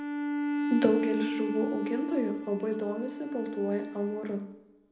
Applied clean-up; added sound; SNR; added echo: none; Bowed string instrument; 2 dB; reverberation time 0.8 s.